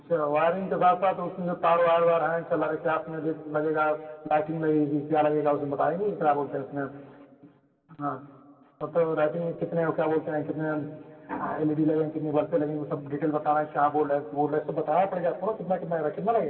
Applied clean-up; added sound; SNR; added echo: none; none; none; reverberation time 1.9 s.